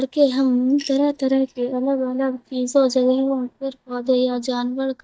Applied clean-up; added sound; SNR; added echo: neural mask model DeepFilterNet 3.